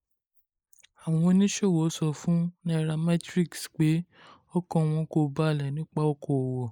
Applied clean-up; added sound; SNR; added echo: neural mask model Resemble Enhance denoiser.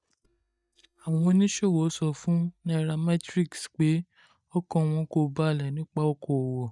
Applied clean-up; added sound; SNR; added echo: neural mask model DeepFilterNet 3.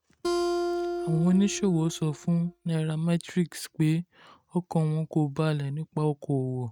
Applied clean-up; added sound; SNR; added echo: neural mask model RNNoise.